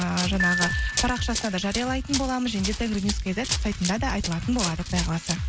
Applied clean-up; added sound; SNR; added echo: none; Glockenspiel + Run; 6 dB; none.